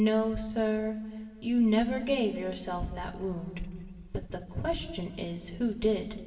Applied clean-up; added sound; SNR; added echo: none; none; none; reverberation time 2.7 s.